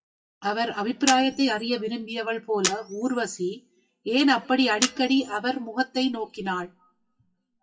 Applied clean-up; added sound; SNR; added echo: classical method WPE with log-MMSE.